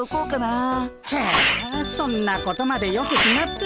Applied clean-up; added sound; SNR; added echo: none; Sneeze; 2 dB; none.